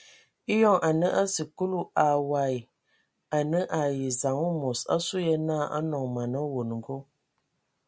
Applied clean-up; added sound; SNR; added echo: none; none; none; none.